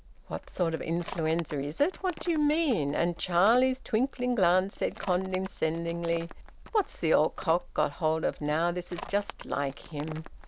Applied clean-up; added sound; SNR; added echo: none; Livestock, farm animals, working animals; 16 dB; none.